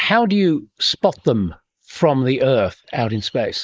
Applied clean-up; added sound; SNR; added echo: neural mask model Resemble Enhance denoiser.